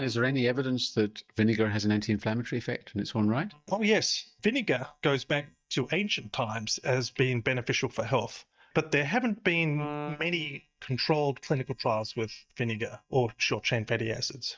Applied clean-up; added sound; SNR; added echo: neural mask model DeepFilterNet 3.